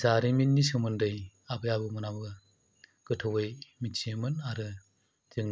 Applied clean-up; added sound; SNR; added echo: none; none; none; none.